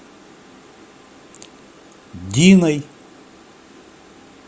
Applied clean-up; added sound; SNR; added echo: none; none; none; none.